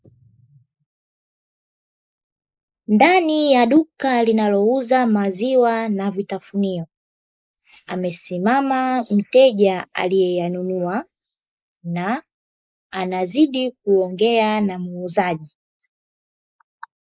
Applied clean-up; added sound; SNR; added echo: neural mask model Resemble Enhance denoiser.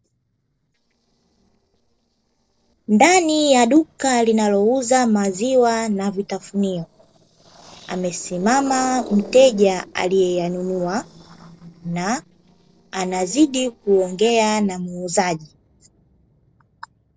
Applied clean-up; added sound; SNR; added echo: neural separator model SepFormer DNS4.